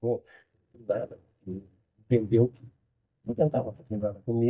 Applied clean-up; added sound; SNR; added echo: neural mask model DeepFilterNet 3.